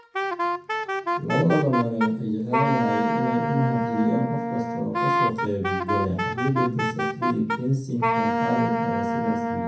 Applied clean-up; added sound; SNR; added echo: none; Wind instrument, woodwind instrument; 0 dB; reverberation time 0.6 s.